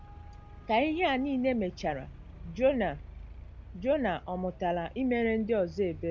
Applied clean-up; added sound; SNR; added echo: none; Traffic noise, roadway noise; 15 dB; none.